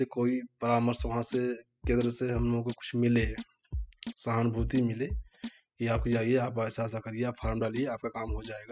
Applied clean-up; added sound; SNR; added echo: classical method spectral subtraction.